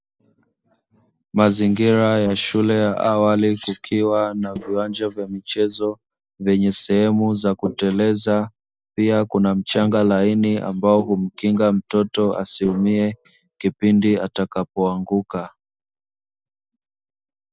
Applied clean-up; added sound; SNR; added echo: neural separator model SepFormer DNS4.